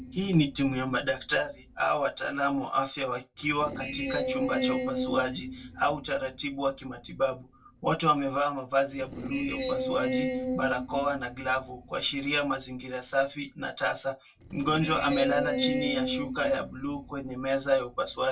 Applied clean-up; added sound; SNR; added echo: none; Screech; 6 dB; reverberation time 0.1 s.